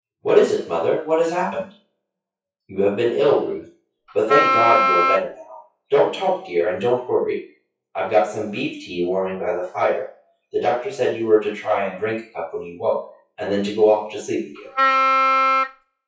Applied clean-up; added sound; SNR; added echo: classical method WPE with log-MMSE.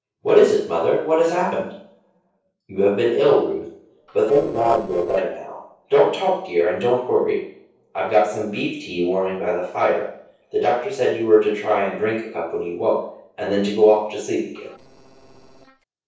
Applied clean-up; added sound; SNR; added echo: neural separator model SepFormer DNS4.